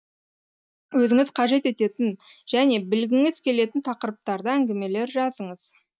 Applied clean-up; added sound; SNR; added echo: neural mask model DeepFilterNet 3.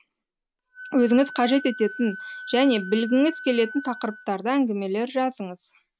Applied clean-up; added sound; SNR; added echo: none; Wind instrument, woodwind instrument; 16 dB; none.